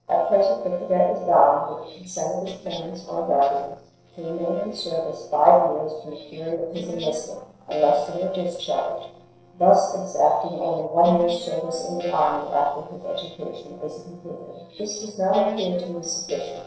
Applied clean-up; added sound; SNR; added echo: neural separator model SepFormer DNS4.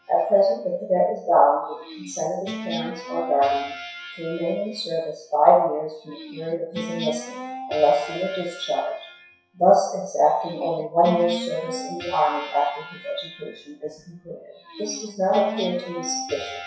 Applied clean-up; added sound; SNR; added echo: classical method WPE with log-MMSE.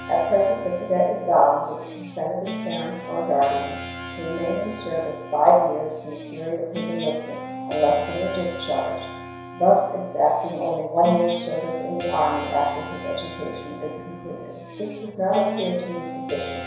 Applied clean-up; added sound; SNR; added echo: none; Guitar; 11 dB; reverberation time 0.7 s.